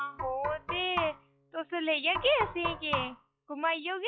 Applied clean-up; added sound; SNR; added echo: classical method log-MMSE.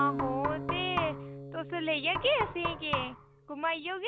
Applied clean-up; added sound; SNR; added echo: none; Acoustic guitar + Knock; 4 dB; none.